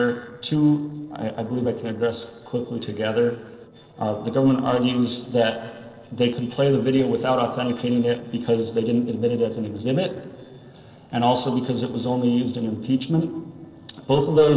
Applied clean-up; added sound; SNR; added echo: neural separator model SepFormer DNS4.